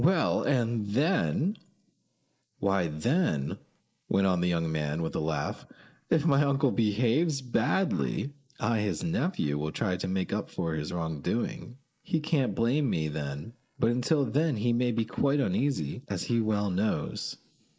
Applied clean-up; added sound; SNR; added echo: neural mask model Resemble Enhance denoiser.